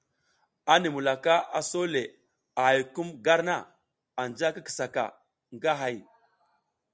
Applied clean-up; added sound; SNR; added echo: none; none; none; none.